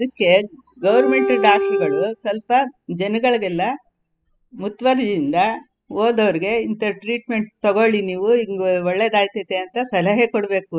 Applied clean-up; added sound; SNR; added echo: classical method spectral subtraction.